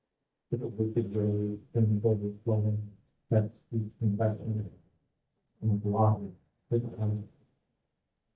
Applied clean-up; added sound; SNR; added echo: neural mask model DeepFilterNet 3.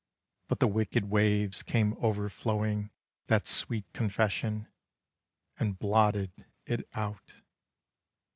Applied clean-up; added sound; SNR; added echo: none; none; none; none.